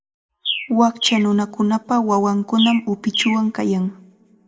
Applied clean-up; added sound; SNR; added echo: none; Bird; 10 dB; reverberation time 0.4 s.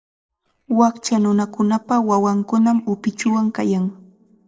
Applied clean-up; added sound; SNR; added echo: neural separator model SepFormer DNS4.